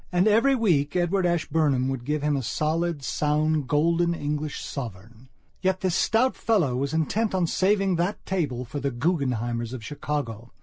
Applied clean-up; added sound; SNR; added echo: none; none; none; none.